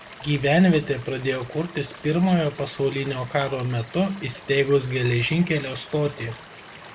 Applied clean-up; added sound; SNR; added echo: none; Stream / Liquid; 19 dB; none.